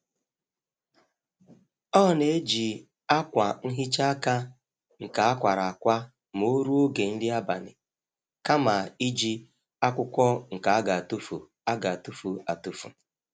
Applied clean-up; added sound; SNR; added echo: none; none; none; none.